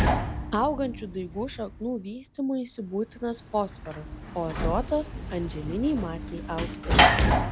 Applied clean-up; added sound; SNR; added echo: none; Sliding door / Slam; -3 dB; none.